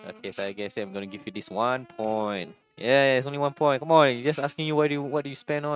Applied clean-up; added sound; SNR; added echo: neural mask model RNNoise.